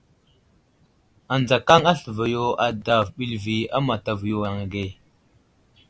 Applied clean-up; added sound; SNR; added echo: none; none; none; none.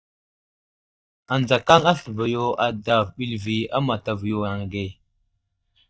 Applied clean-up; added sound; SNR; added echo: neural mask model DeepFilterNet 3.